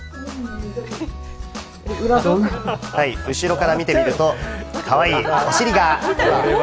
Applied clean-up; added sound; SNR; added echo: none; none; none; none.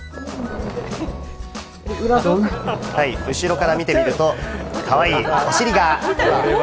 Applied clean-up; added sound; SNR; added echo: none; Boom; 15 dB; none.